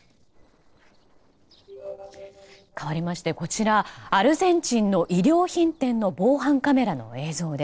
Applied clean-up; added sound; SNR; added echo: neural separator model SepFormer DNS4.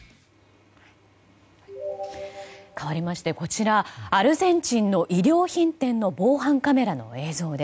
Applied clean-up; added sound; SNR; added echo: none; none; none; none.